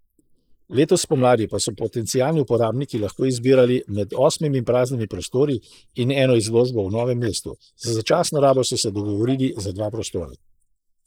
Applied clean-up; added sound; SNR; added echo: neural mask model Resemble Enhance denoiser.